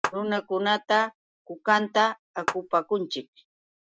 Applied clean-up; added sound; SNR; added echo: none; Clapping; 5 dB; none.